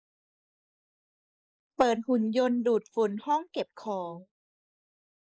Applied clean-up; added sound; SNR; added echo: neural mask model Resemble Enhance denoiser.